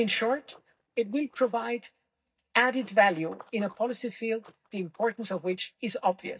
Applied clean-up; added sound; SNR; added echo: neural mask model DeepFilterNet 3.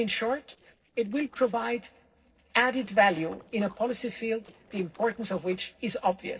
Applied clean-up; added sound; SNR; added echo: neural separator model SepFormer DNS4.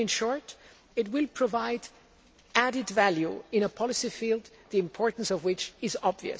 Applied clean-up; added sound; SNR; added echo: none; none; none; none.